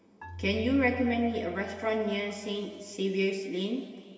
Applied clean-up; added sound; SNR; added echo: none; Marimba, xylophone; 15 dB; reverberation time 2.3 s.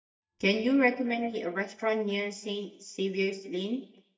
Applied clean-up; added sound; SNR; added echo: neural mask model DeepFilterNet 3.